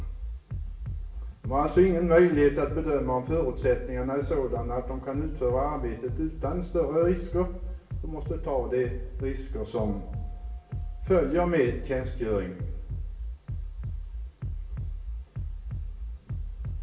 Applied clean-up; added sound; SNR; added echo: none; Bass drum; 5 dB; reverberation time 0.8 s.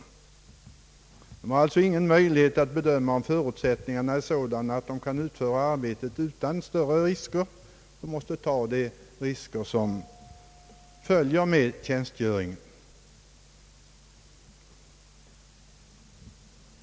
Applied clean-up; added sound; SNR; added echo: none; none; none; none.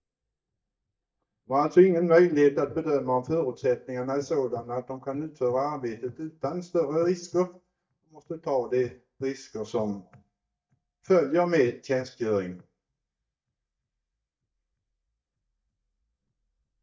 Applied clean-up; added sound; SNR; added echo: neural mask model DeepFilterNet 3.